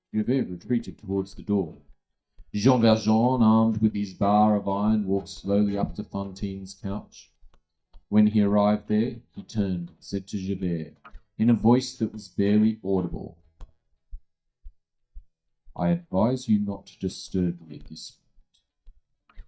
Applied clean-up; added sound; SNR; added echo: neural mask model DeepFilterNet 3.